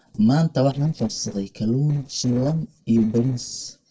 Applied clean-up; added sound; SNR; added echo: neural separator model SepFormer DNS4.